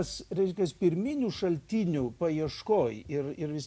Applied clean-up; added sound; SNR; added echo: none; none; none; none.